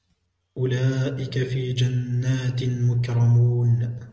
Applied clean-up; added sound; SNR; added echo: none; none; none; none.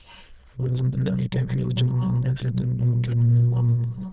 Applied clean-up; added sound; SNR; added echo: neural diffusion model UNIVERSE++.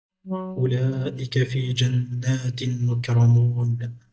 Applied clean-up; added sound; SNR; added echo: neural mask model DeepFilterNet 3.